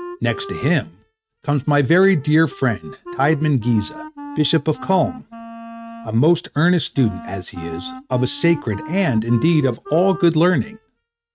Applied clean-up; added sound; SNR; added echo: neural mask model RNNoise.